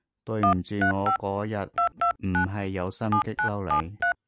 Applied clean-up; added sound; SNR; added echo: none; Telephone; -2 dB; none.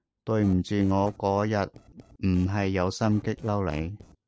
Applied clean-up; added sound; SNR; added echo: neural separator model SepFormer DNS4.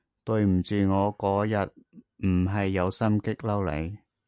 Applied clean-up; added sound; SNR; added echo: none; none; none; none.